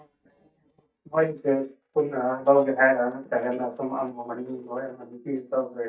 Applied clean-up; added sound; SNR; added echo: neural mask model DeepFilterNet 3.